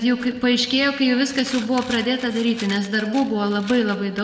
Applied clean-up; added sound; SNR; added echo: none; Coin (dropping); 18 dB; reverberation time 1.5 s.